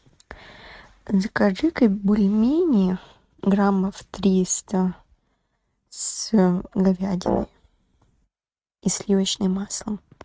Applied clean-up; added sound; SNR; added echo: neural mask model RNNoise.